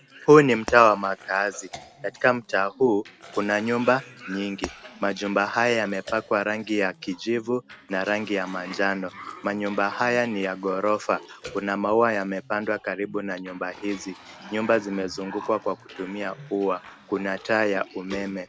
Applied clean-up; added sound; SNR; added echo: none; Cough + Shatter; 19 dB; none.